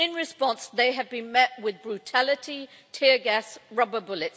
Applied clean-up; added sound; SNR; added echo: none; none; none; none.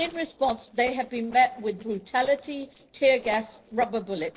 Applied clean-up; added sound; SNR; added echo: neural separator model SepFormer DNS4.